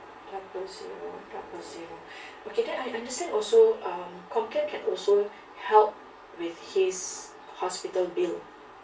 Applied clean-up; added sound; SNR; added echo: none; none; none; reverberation time 0.2 s.